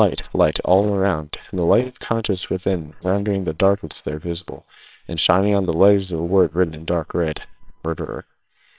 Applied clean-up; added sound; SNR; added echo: neural separator model SepFormer WHAMR!.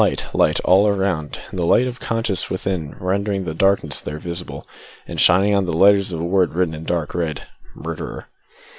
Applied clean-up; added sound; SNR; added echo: none; none; none; none.